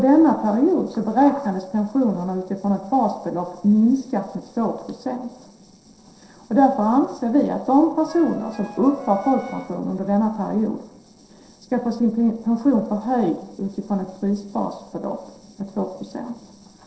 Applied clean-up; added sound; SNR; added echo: neural separator model SepFormer DNS4.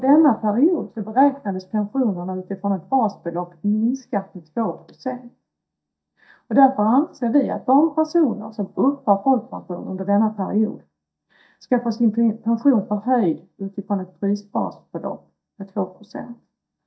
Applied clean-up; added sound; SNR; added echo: neural mask model DeepFilterNet 3.